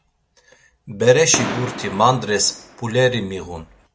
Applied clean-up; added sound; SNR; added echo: none; Fireworks; 11 dB; none.